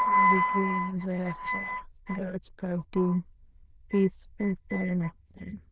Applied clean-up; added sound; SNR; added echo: neural diffusion model UNIVERSE++.